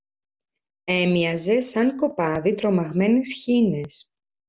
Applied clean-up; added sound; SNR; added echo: none; none; none; none.